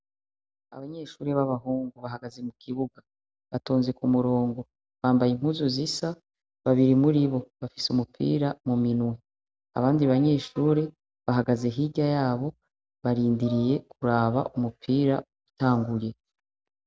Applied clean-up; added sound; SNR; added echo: none; none; none; none.